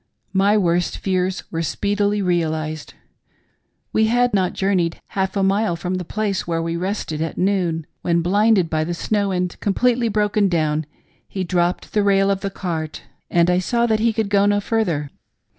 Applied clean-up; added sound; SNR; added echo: none; none; none; none.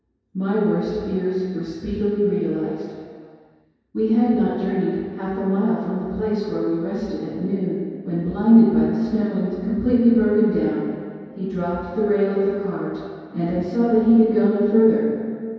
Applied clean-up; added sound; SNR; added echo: none; none; none; reverberation time 2.2 s.